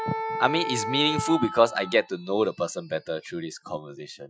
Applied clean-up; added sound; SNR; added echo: classical method Wiener filter.